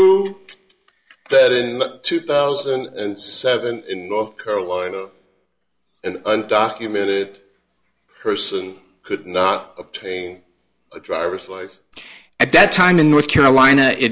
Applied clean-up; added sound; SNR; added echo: none; none; none; none.